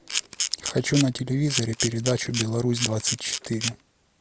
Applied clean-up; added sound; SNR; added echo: none; Camera; 4 dB; none.